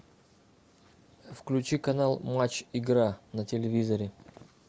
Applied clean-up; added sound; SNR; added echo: none; none; none; none.